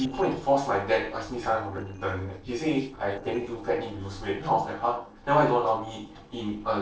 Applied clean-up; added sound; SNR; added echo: neural separator model SepFormer DNS4.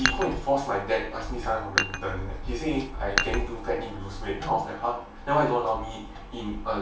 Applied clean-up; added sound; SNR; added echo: none; Dishes, pots, and pans; 4 dB; reverberation time 0.2 s.